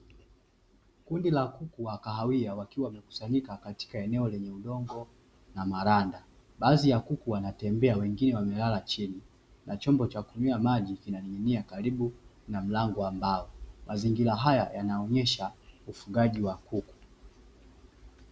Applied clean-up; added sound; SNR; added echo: none; none; none; none.